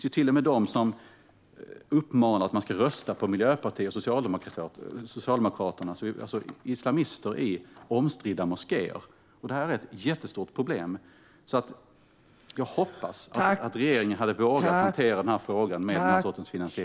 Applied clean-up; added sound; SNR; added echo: none; none; none; none.